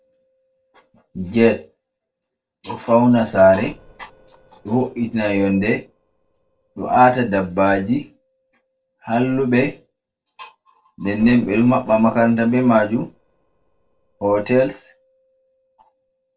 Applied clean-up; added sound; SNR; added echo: neural separator model SepFormer DNS4.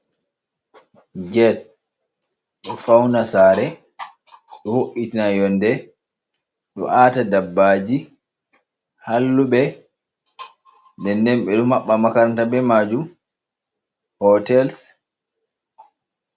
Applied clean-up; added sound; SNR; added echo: none; none; none; none.